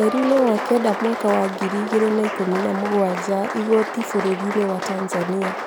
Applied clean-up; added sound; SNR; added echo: none; Applause; 7 dB; none.